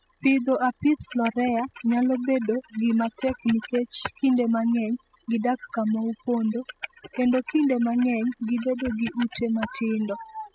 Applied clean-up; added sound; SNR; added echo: classical method spectral subtraction.